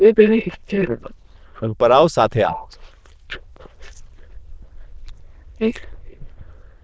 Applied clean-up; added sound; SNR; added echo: neural diffusion model UNIVERSE++.